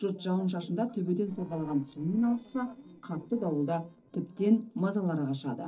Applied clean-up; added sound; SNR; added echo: neural separator model SepFormer DNS4.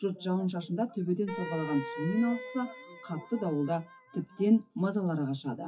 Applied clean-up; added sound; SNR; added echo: classical method WPE with log-MMSE.